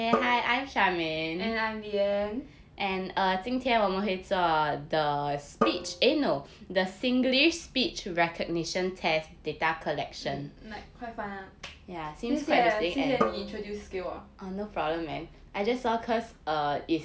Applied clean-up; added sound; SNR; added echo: none; Drum; 6 dB; none.